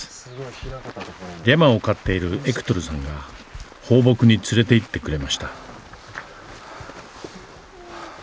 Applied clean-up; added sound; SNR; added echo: none; none; none; none.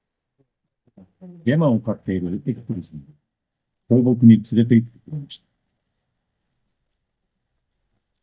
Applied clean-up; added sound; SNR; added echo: neural mask model DeepFilterNet 3.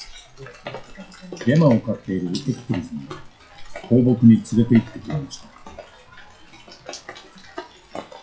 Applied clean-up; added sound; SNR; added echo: classical method WPE with log-MMSE.